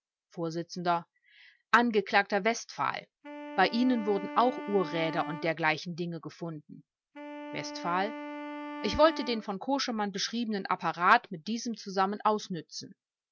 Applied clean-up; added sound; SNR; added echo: none; Wind instrument, woodwind instrument; 11 dB; none.